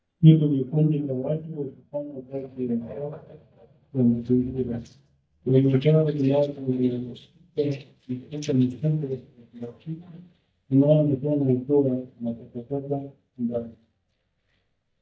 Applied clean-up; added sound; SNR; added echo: neural mask model DeepFilterNet 3.